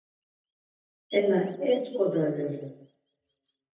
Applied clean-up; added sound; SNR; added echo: neural mask model DeepFilterNet 3.